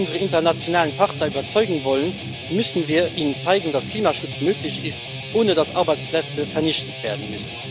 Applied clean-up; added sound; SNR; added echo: none; Guitar; 7 dB; none.